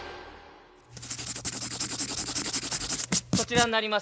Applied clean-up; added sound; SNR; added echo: none; Writing; -2 dB; none.